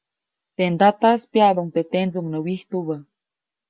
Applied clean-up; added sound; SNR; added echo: none; none; none; none.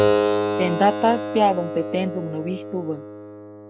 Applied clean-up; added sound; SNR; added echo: none; Keyboard (musical); 1 dB; none.